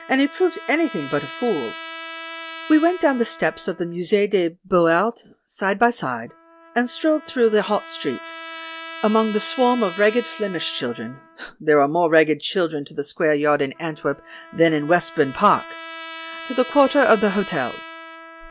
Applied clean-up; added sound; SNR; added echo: none; Trumpet; 16 dB; none.